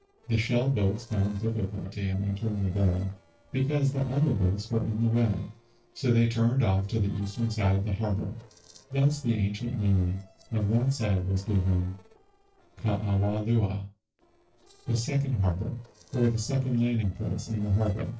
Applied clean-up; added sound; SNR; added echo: neural separator model SepFormer DNS4.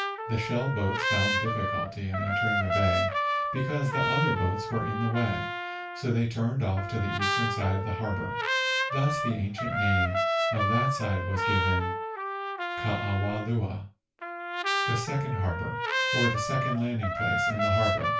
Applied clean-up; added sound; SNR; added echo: none; Trumpet; 0 dB; reverberation time 0.2 s.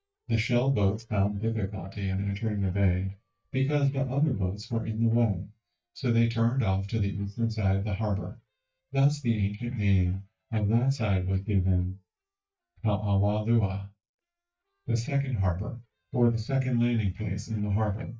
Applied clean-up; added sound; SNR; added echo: neural mask model DeepFilterNet 3.